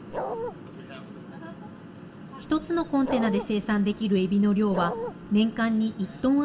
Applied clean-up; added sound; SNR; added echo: none; Bark; 5 dB; reverberation time 1.3 s.